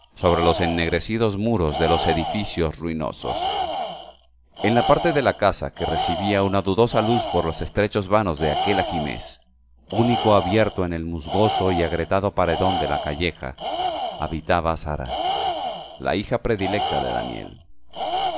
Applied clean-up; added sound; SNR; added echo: none; Tools; 5 dB; none.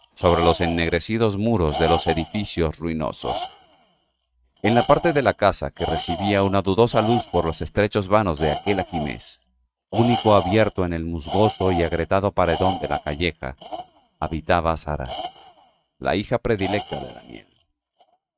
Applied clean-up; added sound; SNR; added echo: neural mask model RNNoise.